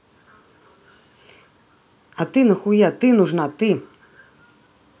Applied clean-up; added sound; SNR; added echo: none; none; none; none.